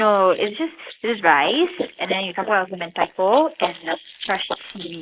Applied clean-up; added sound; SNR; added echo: neural mask model Resemble Enhance denoiser.